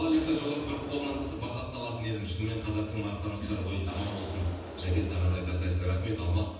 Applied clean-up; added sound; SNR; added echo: none; Explosion; 14 dB; reverberation time 1.1 s.